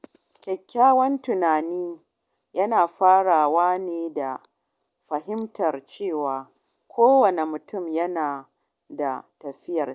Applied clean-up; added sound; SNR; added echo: none; none; none; none.